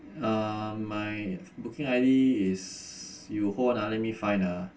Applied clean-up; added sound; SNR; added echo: none; none; none; reverberation time 0.2 s.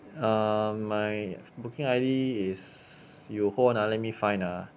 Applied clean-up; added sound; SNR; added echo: none; none; none; none.